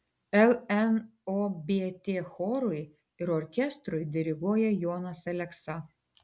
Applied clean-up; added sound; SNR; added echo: none; none; none; none.